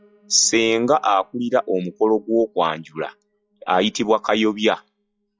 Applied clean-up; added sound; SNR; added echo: classical method log-MMSE.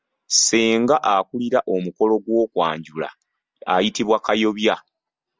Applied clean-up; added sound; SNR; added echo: none; none; none; none.